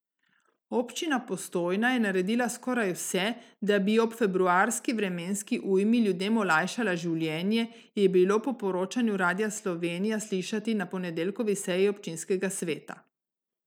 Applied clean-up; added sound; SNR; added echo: none; none; none; none.